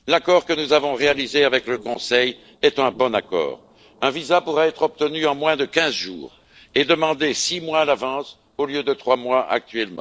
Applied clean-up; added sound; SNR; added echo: neural separator model SepFormer DNS4.